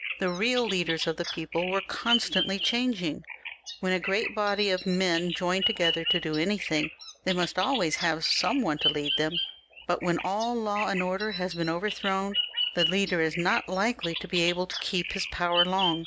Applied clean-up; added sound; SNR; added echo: none; Bird vocalization, bird call, bird song; 5 dB; none.